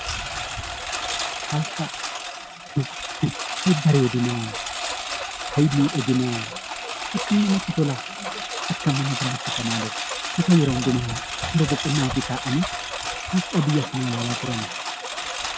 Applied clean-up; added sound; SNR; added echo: none; Engine; 5 dB; none.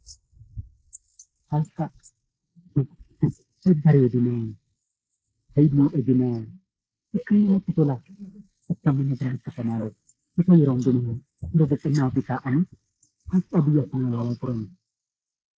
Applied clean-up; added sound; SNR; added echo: neural mask model Resemble Enhance denoiser.